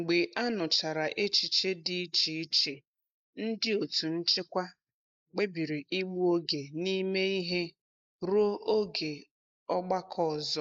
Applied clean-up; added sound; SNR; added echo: neural mask model Resemble Enhance denoiser.